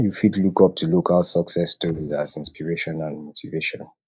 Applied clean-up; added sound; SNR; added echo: neural mask model DeepFilterNet 3.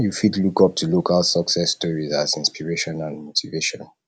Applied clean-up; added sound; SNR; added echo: none; none; none; none.